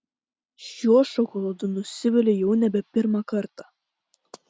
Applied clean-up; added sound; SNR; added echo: none; none; none; none.